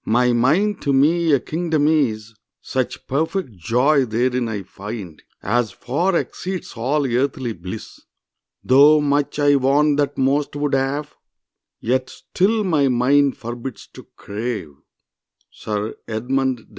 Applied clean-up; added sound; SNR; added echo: none; none; none; none.